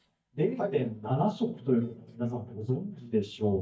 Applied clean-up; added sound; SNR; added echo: neural mask model DeepFilterNet 3.